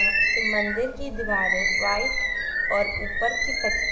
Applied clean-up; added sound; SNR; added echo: none; Bird; -4 dB; reverberation time 2.6 s.